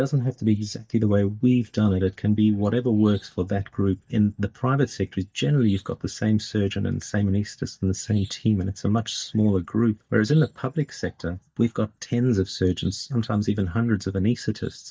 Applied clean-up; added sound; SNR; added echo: neural mask model DeepFilterNet 3.